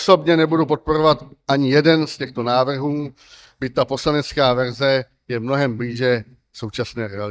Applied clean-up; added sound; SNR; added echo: neural mask model DeepFilterNet 3.